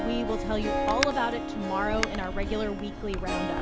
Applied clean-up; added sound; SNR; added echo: none; Harp + Wind; 0 dB; none.